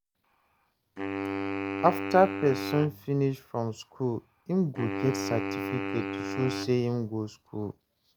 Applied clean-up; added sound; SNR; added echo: none; Wind instrument, woodwind instrument; 5 dB; none.